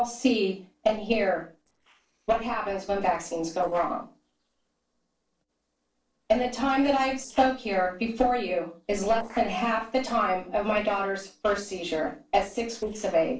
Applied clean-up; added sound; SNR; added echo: neural separator model SepFormer DNS4.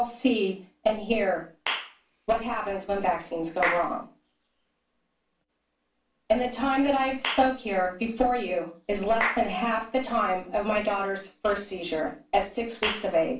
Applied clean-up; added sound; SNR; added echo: none; Clapping / Chirp, tweet; 11 dB; reverberation time 0.3 s.